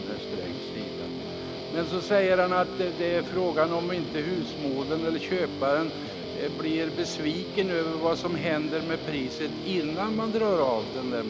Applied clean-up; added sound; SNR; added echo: none; Guitar; 7 dB; none.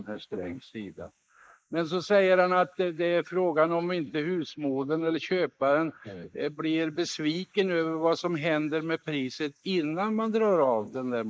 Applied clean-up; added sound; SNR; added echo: neural mask model Resemble Enhance denoiser.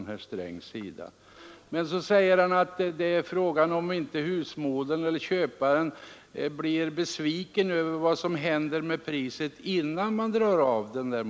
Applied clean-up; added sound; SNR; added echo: none; none; none; none.